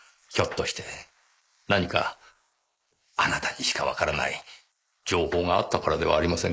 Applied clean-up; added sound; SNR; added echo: neural mask model Resemble Enhance denoiser.